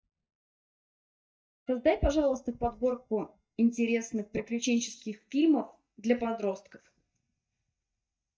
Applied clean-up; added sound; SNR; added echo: neural mask model DeepFilterNet 3.